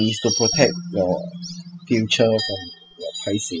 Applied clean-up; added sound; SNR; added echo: classical method spectral subtraction.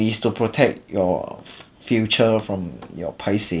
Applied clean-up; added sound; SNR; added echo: none; none; none; none.